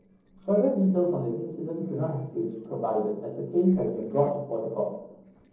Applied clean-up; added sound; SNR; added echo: neural separator model SepFormer DNS4.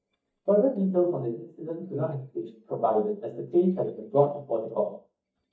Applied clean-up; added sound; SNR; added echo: neural mask model DeepFilterNet 3.